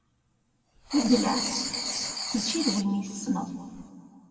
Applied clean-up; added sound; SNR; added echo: none; Writing; 5 dB; reverberation time 1.9 s.